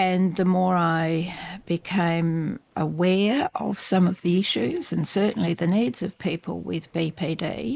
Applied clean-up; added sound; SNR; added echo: neural mask model Resemble Enhance denoiser.